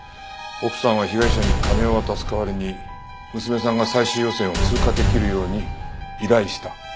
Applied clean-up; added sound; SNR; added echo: none; none; none; none.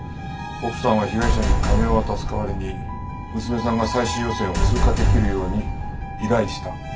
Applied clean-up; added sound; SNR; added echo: none; Aircraft; 11 dB; reverberation time 0.2 s.